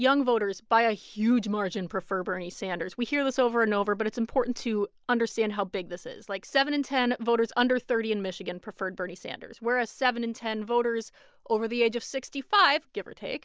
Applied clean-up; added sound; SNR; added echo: none; none; none; none.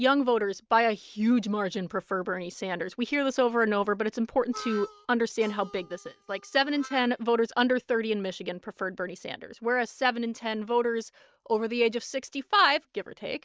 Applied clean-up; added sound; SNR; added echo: neural mask model RNNoise.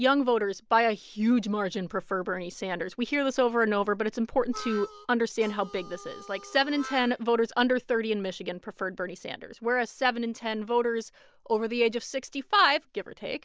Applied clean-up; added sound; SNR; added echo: none; Harmonica; 16 dB; none.